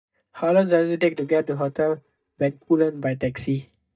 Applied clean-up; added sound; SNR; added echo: neural mask model DeepFilterNet 3.